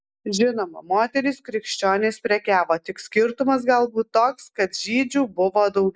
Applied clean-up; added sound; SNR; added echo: none; none; none; none.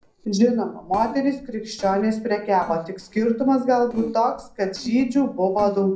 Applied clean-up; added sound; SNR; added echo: neural separator model SepFormer DNS4.